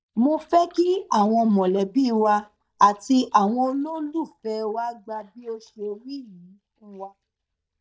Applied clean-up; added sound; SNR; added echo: neural mask model DeepFilterNet 3.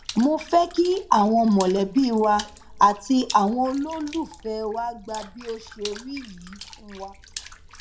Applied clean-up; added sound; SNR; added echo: none; Water / Splash, splatter; 18 dB; reverberation time 0.3 s.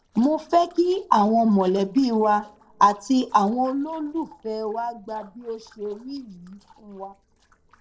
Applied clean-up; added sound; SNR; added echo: neural separator model SepFormer DNS4.